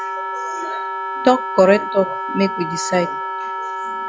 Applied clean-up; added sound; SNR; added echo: none; Wind instrument, woodwind instrument; 4 dB; none.